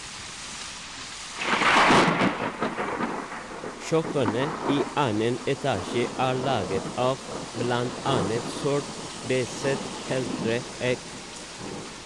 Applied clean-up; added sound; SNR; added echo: none; Thunder / Rain; -1 dB; none.